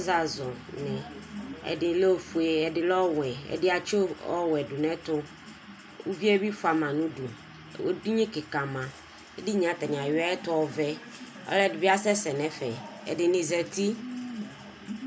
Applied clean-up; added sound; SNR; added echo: none; none; none; none.